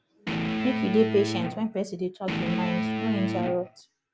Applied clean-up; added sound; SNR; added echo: none; Guitar; 2 dB; none.